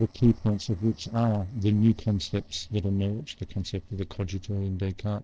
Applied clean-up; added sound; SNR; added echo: neural separator model SepFormer DNS4.